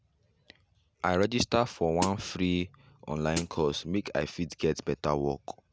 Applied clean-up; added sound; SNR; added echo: none; Hi-hat; 6 dB; none.